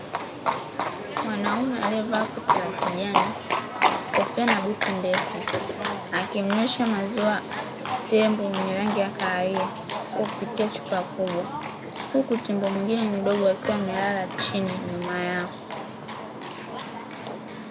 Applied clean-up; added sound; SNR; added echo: none; Livestock, farm animals, working animals; 2 dB; none.